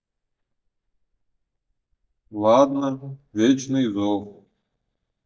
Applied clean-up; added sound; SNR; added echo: neural mask model DeepFilterNet 3.